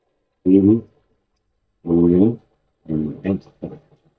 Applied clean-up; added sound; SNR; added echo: neural mask model DeepFilterNet 3.